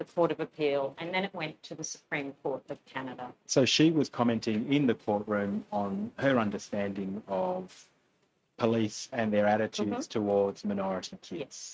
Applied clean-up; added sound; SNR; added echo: neural mask model RNNoise.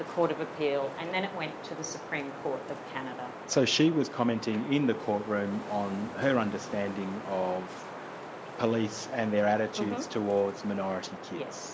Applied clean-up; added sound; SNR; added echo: none; Wind; 11 dB; none.